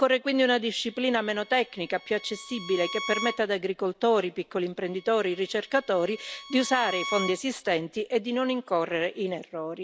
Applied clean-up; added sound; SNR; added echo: none; Bowed string instrument; 13 dB; none.